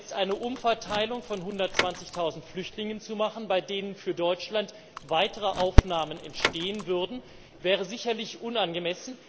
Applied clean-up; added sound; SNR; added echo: none; Door / Car; 10 dB; none.